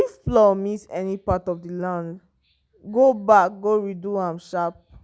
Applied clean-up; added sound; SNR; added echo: none; none; none; none.